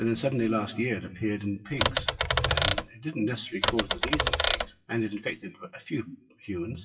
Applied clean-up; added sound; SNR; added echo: classical method WPE with log-MMSE.